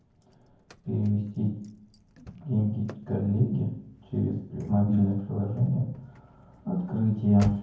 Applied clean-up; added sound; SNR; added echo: none; Slam / Car; 19 dB; reverberation time 0.9 s.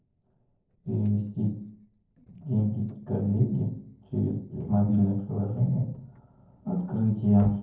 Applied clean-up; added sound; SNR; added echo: neural separator model SepFormer DNS4.